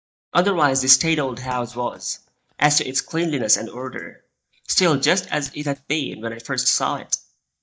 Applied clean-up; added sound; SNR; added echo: neural mask model DeepFilterNet 3.